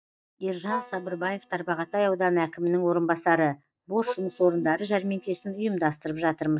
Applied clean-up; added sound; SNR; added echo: neural mask model DeepFilterNet 3.